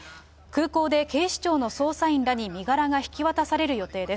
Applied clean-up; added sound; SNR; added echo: none; none; none; none.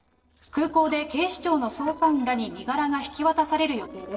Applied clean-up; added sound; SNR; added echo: neural separator model SepFormer DNS4.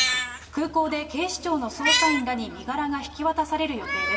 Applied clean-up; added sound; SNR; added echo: none; Meow; 2 dB; reverberation time 1.8 s.